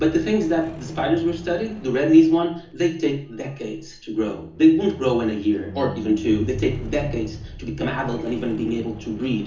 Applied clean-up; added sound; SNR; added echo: none; Squeak; 14 dB; reverberation time 0.7 s.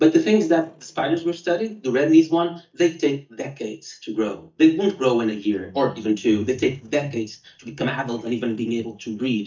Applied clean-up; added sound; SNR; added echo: neural mask model DeepFilterNet 3.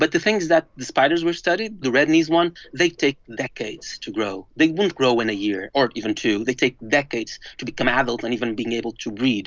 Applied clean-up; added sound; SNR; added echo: none; none; none; none.